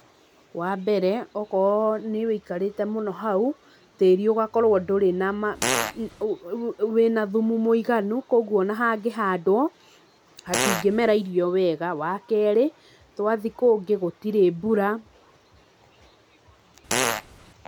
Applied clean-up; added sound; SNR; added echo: none; Fart; 3 dB; none.